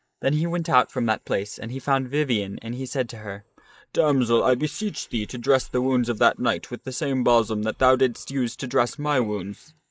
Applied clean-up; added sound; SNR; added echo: neural mask model Resemble Enhance denoiser.